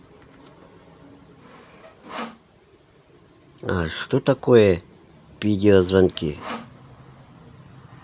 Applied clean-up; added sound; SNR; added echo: none; Sawing; 16 dB; none.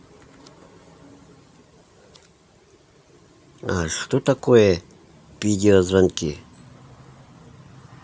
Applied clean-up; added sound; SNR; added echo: none; none; none; none.